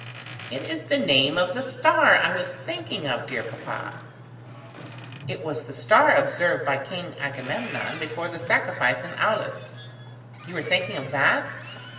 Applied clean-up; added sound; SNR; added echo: none; Boat, Water vehicle; 16 dB; reverberation time 2.4 s.